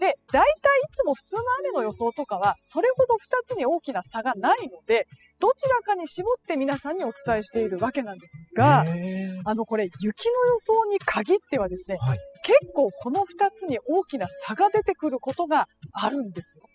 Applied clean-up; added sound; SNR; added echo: classical method spectral subtraction.